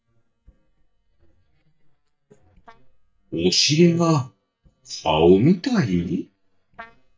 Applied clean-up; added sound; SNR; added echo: neural mask model DeepFilterNet 3.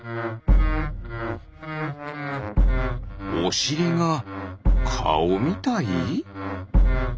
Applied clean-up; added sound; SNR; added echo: none; none; none; none.